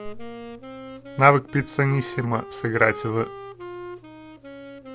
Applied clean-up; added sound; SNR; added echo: none; Wind instrument, woodwind instrument; 13 dB; none.